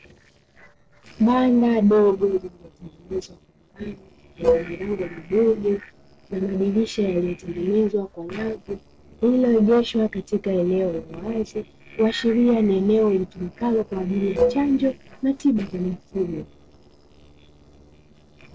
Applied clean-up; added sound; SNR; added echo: neural separator model SepFormer DNS4.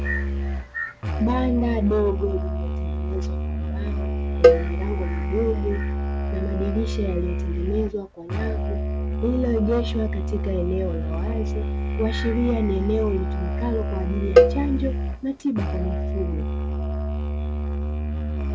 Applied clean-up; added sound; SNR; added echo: none; Musical instrument + Cowbell; -4 dB; none.